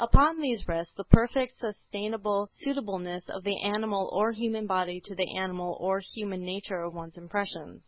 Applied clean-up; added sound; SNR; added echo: none; none; none; none.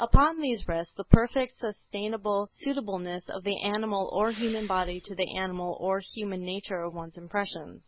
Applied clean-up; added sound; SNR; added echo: none; Respiratory sounds; 17 dB; none.